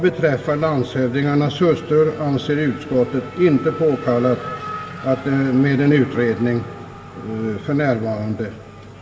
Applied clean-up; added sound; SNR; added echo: none; Race car, auto racing / Accelerating, revving, vroom; 16 dB; reverberation time 1.9 s.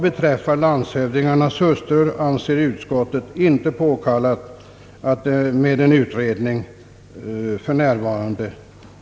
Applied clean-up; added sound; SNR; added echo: none; none; none; none.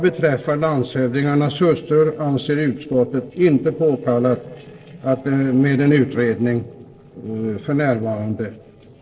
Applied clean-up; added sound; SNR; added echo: neural separator model SepFormer DNS4.